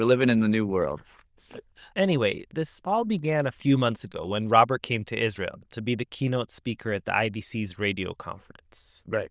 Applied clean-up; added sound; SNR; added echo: neural diffusion model UNIVERSE++.